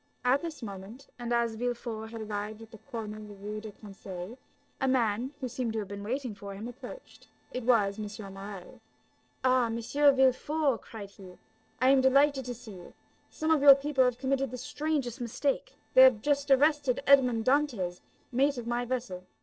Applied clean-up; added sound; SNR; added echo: neural separator model SepFormer DNS4.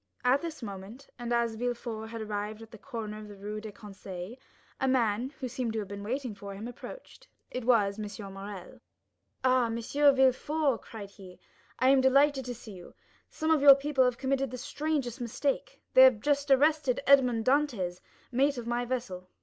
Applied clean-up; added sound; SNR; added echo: none; none; none; none.